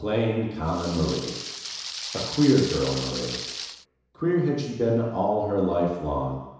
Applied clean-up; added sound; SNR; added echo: none; Rain; 9 dB; reverberation time 1.0 s.